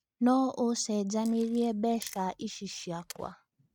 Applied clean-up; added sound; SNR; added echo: neural mask model RNNoise.